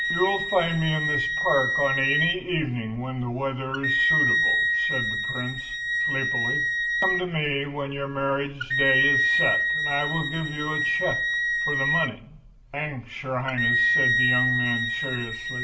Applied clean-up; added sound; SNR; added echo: none; Wind instrument, woodwind instrument; -3 dB; reverberation time 0.5 s.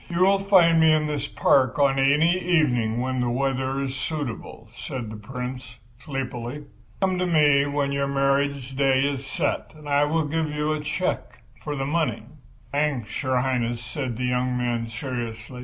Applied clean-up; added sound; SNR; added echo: none; none; none; none.